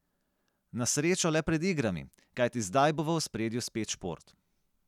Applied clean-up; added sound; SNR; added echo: none; none; none; none.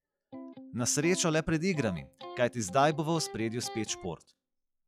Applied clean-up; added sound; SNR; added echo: classical method log-MMSE.